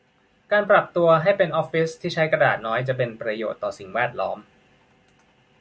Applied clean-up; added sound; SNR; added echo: none; none; none; none.